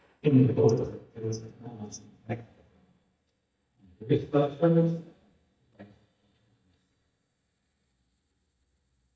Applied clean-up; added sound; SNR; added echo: neural mask model DeepFilterNet 3.